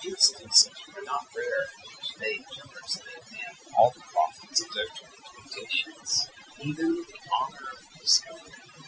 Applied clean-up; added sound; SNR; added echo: classical method Wiener filter.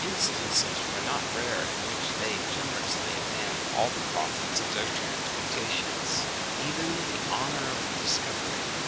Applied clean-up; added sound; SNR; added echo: none; Water; -3 dB; none.